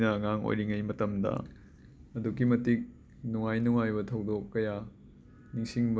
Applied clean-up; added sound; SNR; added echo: none; none; none; none.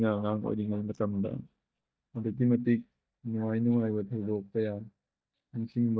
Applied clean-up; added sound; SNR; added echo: neural mask model DeepFilterNet 3.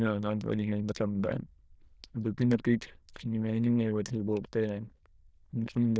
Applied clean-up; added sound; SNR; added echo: neural diffusion model UNIVERSE++.